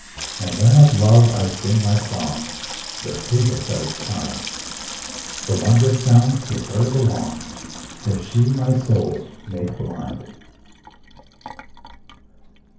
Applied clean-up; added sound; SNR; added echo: none; Sink (filling or washing) / Water tap, faucet; 13 dB; reverberation time 0.6 s.